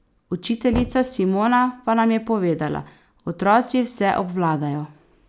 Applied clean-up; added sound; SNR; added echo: none; Knock; 17 dB; none.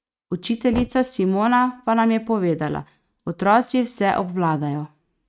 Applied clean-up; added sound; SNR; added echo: neural mask model RNNoise.